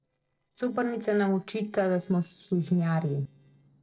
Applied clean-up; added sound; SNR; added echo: neural separator model SepFormer DNS4.